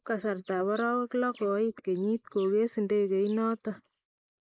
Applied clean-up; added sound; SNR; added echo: neural mask model Resemble Enhance denoiser.